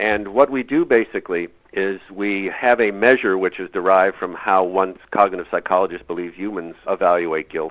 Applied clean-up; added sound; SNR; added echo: none; none; none; none.